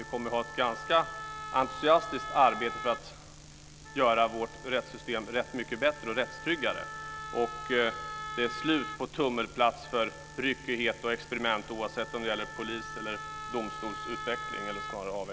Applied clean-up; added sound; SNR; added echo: none; Wind instrument, woodwind instrument; 11 dB; none.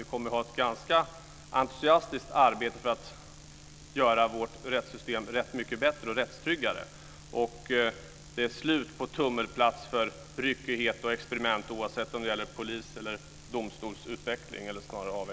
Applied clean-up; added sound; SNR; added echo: none; none; none; none.